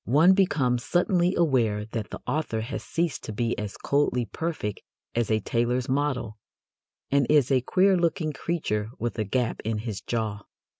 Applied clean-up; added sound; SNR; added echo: none; none; none; none.